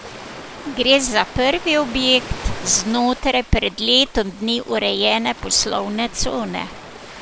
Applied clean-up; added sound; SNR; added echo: none; Ocean; 16 dB; none.